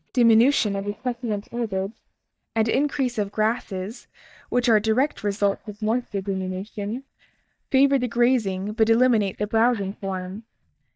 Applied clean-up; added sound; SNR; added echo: neural mask model DeepFilterNet 3.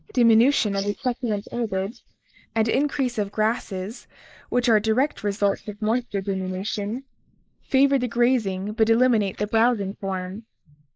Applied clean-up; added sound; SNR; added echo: neural mask model Resemble Enhance denoiser.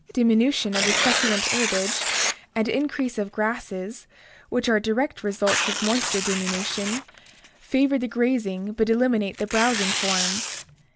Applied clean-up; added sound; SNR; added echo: none; Tearing; 4 dB; none.